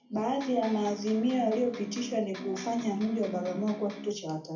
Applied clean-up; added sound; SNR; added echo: none; Electric guitar; 10 dB; reverberation time 0.4 s.